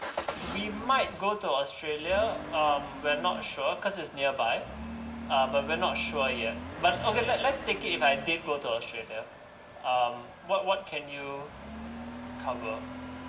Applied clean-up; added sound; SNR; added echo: none; Engine starting / Accelerating, revving, vroom / Motor vehicle (road); 10 dB; reverberation time 0.8 s.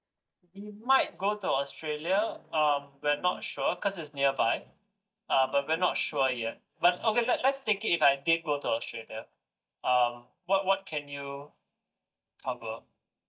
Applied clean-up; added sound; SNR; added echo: neural mask model DeepFilterNet 3.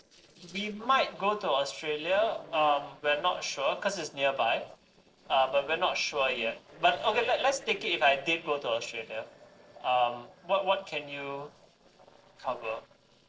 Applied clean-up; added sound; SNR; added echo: neural separator model SepFormer DNS4.